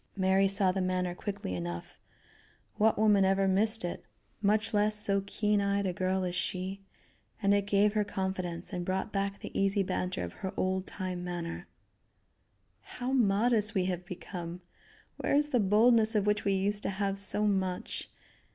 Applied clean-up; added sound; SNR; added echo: none; none; none; none.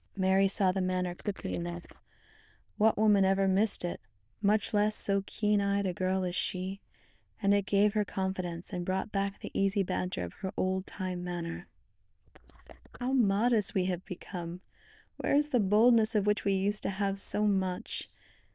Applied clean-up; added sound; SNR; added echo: neural diffusion model UNIVERSE++.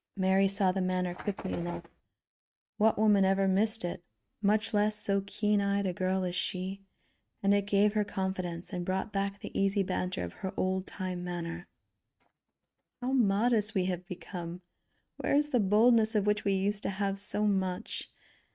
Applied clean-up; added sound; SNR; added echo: neural mask model RNNoise.